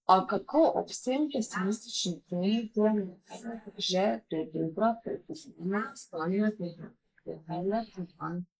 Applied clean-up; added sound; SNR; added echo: neural mask model Resemble Enhance denoiser.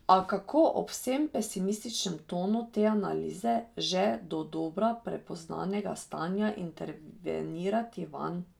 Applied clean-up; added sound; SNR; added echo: none; none; none; none.